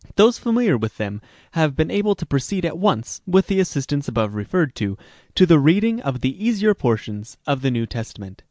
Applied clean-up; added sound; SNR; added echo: none; none; none; none.